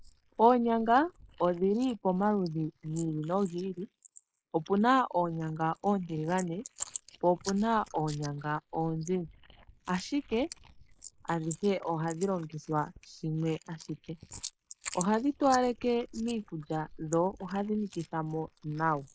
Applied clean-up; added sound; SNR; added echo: neural mask model Resemble Enhance denoiser.